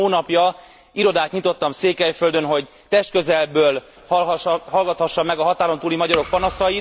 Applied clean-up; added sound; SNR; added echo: none; none; none; none.